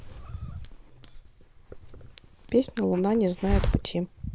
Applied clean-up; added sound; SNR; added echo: none; Hiss; 6 dB; none.